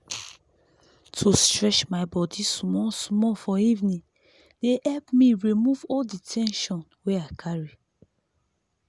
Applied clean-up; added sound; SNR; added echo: none; none; none; none.